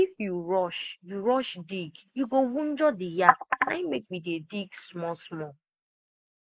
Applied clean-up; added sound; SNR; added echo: neural mask model Resemble Enhance denoiser.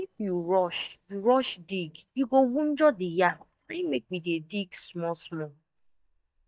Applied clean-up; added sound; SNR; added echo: neural mask model DeepFilterNet 3.